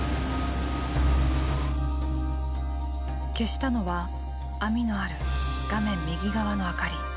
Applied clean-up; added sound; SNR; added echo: none; none; none; none.